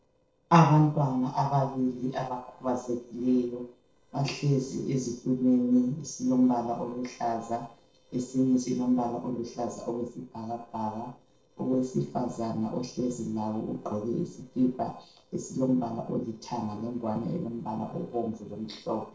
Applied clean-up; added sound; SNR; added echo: neural separator model SepFormer DNS4.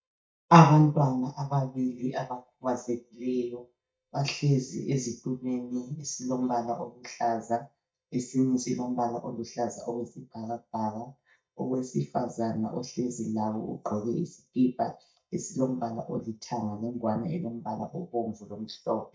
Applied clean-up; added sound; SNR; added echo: neural mask model DeepFilterNet 3.